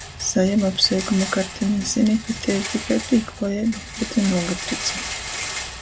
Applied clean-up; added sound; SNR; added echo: none; Rattle; 9 dB; none.